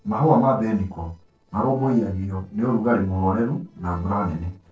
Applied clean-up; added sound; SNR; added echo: neural separator model SepFormer DNS4.